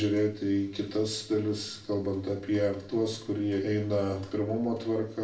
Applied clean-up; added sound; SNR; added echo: none; none; none; reverberation time 0.3 s.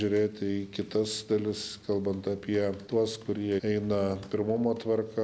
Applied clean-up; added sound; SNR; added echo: none; none; none; none.